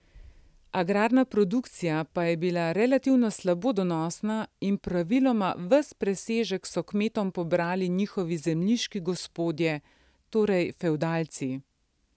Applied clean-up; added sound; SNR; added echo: none; none; none; none.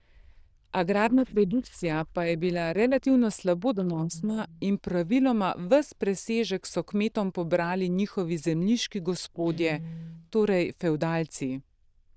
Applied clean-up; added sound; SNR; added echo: neural diffusion model UNIVERSE++.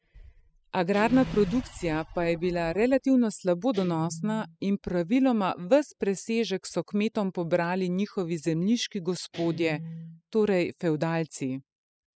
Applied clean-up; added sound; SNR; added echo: classical method spectral subtraction.